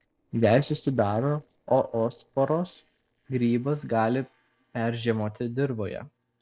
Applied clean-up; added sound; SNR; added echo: neural separator model SepFormer DNS4.